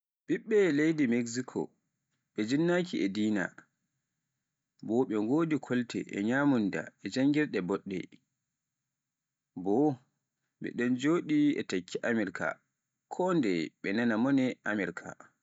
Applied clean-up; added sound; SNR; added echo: none; none; none; none.